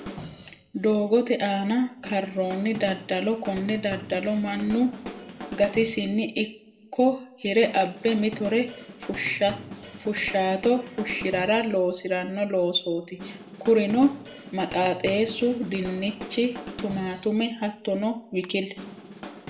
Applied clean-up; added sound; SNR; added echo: none; Drum kit; 15 dB; reverberation time 0.6 s.